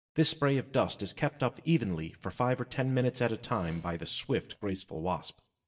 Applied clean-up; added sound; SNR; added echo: neural mask model DeepFilterNet 3.